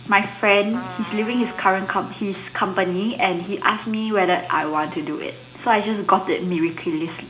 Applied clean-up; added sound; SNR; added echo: none; Trumpet; 16 dB; reverberation time 0.4 s.